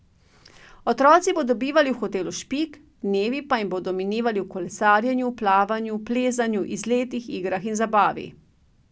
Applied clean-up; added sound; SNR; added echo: none; none; none; none.